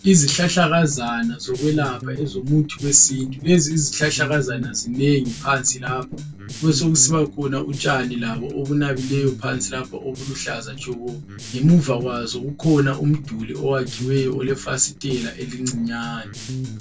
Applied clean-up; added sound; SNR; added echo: neural separator model SepFormer DNS4.